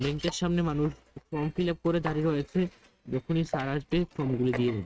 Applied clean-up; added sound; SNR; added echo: neural mask model RNNoise.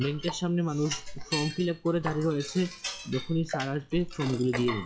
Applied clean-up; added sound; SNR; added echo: classical method log-MMSE.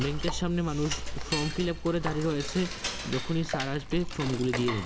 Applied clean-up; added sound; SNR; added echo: none; Cutlery, silverware / Dishes, pots, and pans; 4 dB; none.